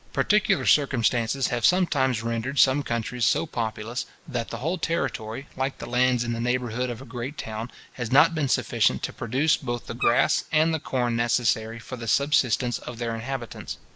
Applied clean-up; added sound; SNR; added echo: neural mask model Resemble Enhance denoiser.